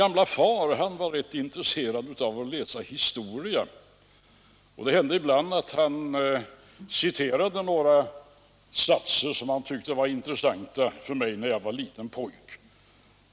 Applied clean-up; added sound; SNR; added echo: none; none; none; none.